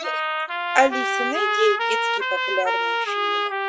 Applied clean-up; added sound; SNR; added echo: classical method log-MMSE.